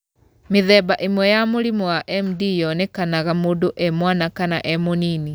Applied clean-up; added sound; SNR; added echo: none; none; none; none.